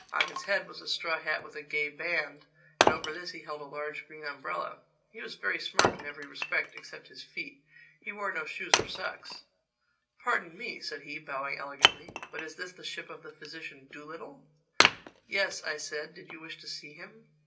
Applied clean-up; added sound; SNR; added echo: none; Wood; -2 dB; reverberation time 0.2 s.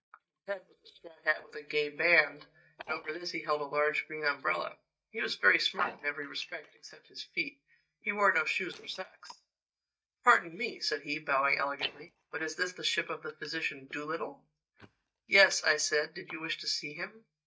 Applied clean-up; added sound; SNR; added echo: neural mask model DeepFilterNet 3.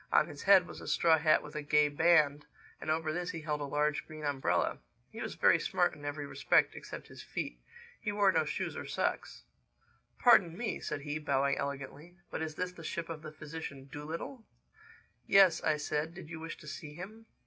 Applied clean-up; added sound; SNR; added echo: none; none; none; none.